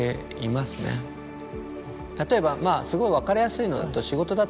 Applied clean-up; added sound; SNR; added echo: none; none; none; none.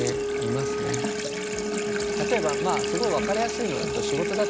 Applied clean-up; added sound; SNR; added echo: none; Wind instrument, woodwind instrument + Sink (filling or washing) / Water tap, faucet; -2 dB; none.